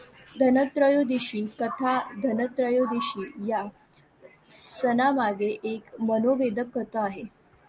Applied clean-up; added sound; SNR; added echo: none; none; none; none.